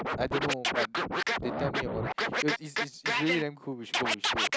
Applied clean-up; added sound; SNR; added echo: none; Scratching (performance technique); -4 dB; none.